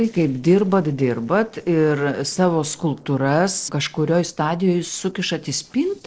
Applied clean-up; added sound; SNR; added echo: neural separator model SepFormer DNS4.